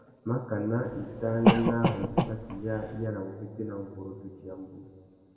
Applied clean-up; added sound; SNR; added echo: none; Cough; -5 dB; reverberation time 2.1 s.